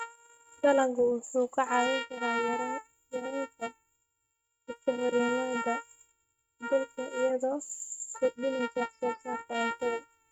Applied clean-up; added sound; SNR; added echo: neural mask model RNNoise.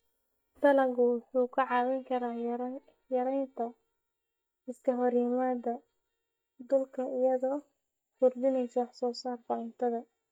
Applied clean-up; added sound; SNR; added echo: neural mask model DeepFilterNet 3.